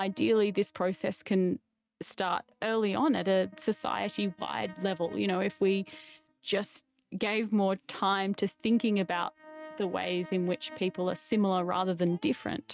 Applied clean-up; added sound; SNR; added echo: neural mask model RNNoise.